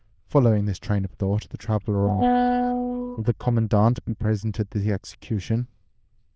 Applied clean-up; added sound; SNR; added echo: neural diffusion model UNIVERSE++.